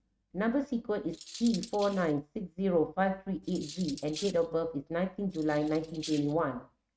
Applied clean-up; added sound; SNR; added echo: neural mask model RNNoise.